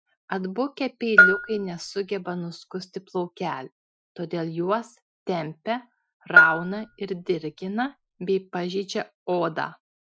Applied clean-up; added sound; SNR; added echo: classical method Wiener filter.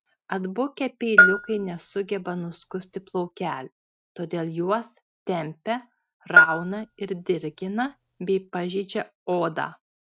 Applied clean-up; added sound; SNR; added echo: neural mask model RNNoise.